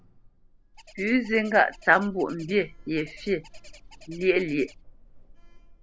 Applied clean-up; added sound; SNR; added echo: none; Sliding door + Bird; 20 dB; none.